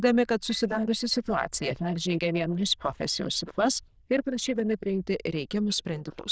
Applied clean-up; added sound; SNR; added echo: neural diffusion model UNIVERSE++.